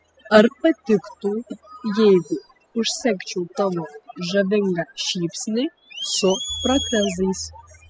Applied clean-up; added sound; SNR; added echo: classical method spectral subtraction.